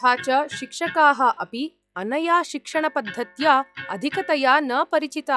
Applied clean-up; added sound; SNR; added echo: classical method log-MMSE.